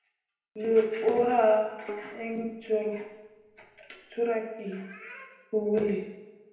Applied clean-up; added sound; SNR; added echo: none; Bowed string instrument; 17 dB; reverberation time 0.9 s.